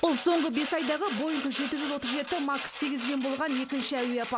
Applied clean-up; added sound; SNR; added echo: none; Sawing; 5 dB; none.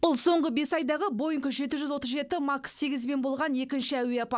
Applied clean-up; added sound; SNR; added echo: none; none; none; none.